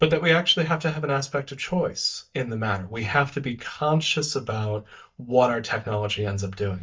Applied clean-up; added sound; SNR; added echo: neural mask model DeepFilterNet 3.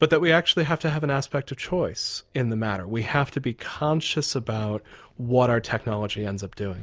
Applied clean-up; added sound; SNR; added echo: none; none; none; none.